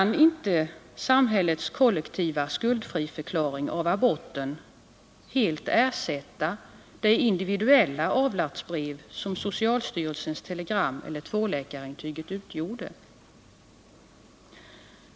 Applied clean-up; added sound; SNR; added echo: none; none; none; none.